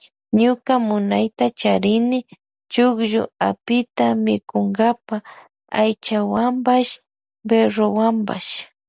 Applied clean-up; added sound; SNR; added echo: none; none; none; none.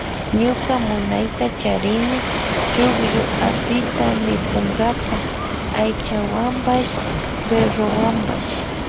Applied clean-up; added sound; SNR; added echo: none; Waves, surf; 1 dB; none.